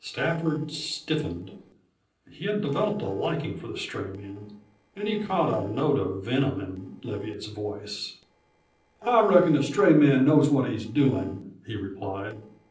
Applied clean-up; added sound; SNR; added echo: neural separator model SepFormer DNS4.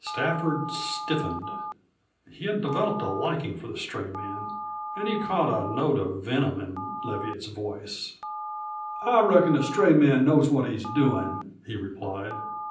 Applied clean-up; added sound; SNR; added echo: none; Telephone; 10 dB; reverberation time 0.6 s.